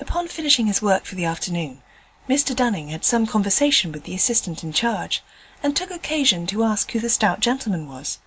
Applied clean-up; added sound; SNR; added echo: none; none; none; none.